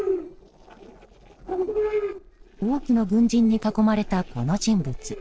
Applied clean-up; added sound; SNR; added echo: neural separator model SepFormer DNS4.